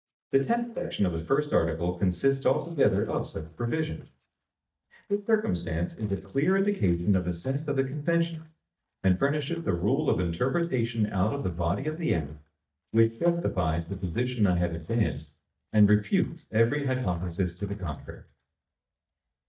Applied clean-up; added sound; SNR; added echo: neural mask model DeepFilterNet 3.